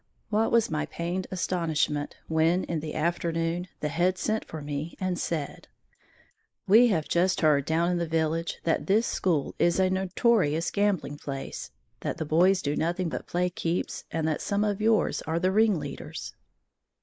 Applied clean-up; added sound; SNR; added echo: neural mask model Resemble Enhance denoiser.